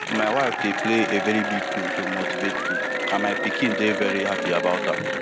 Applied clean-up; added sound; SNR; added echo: none; Applause / Cheering; 0 dB; none.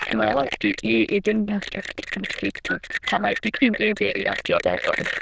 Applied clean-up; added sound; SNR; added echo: neural diffusion model UNIVERSE++.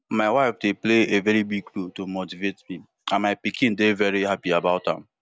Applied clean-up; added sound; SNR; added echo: none; none; none; none.